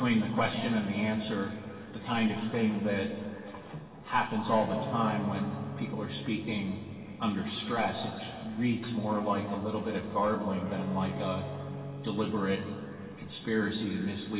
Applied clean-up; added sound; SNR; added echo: none; Bowed string instrument; 14 dB; reverberation time 2.4 s.